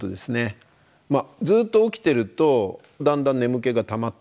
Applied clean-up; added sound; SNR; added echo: none; none; none; none.